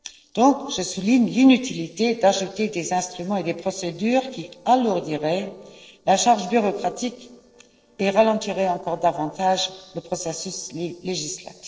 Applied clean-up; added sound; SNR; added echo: neural separator model SepFormer DNS4.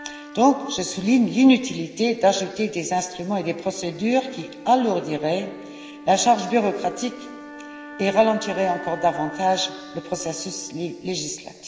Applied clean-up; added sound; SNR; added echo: none; Wind instrument, woodwind instrument; 18 dB; reverberation time 2.0 s.